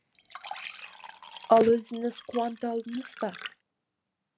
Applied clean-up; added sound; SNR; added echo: none; Fill (with liquid); 15 dB; none.